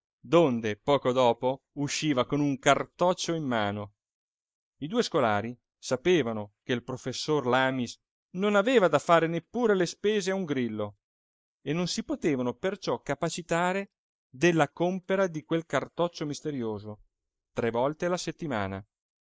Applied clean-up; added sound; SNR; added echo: neural mask model Resemble Enhance denoiser.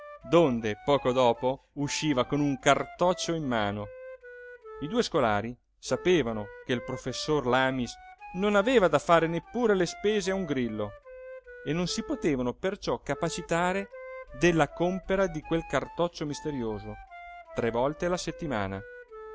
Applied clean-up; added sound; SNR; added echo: none; Wind instrument, woodwind instrument; 18 dB; none.